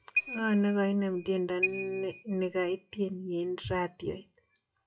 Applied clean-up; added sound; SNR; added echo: classical method WPE with log-MMSE.